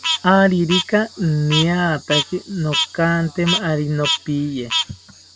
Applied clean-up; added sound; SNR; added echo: none; Frog; 6 dB; none.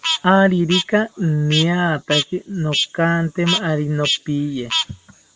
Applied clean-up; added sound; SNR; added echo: neural mask model Resemble Enhance denoiser.